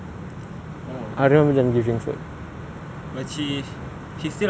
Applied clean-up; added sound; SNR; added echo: none; none; none; none.